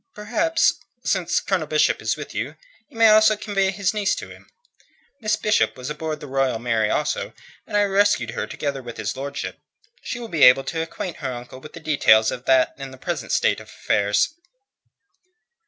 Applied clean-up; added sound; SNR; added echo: none; none; none; none.